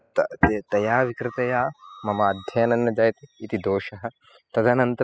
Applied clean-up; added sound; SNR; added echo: classical method spectral subtraction.